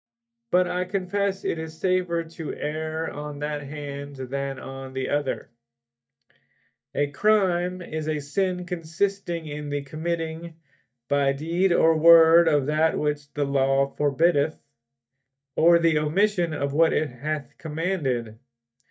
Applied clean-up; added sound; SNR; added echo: neural mask model DeepFilterNet 3.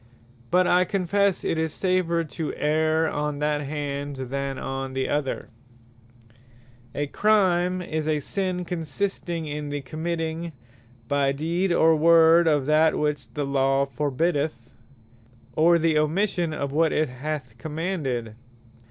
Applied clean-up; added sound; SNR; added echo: none; none; none; none.